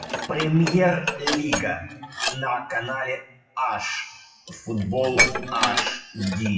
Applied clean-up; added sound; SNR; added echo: classical method WPE with log-MMSE.